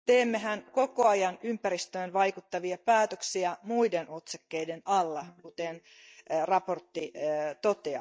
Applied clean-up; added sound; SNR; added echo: neural mask model DeepFilterNet 3.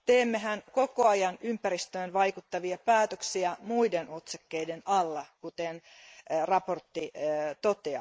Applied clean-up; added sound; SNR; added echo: neural mask model Resemble Enhance denoiser.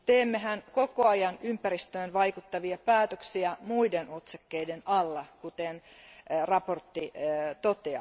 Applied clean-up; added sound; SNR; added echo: none; none; none; none.